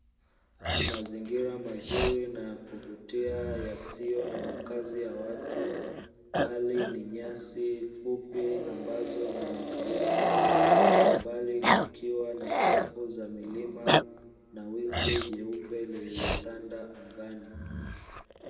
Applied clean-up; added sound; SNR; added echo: none; Growling; -5 dB; reverberation time 2.1 s.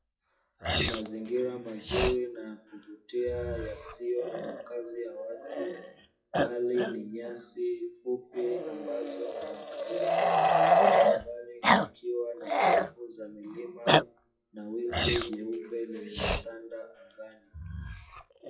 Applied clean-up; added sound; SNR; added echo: classical method WPE with log-MMSE.